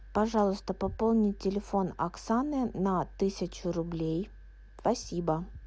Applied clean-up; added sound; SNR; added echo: none; none; none; none.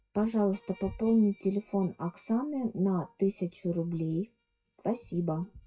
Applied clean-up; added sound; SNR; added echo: classical method WPE with log-MMSE.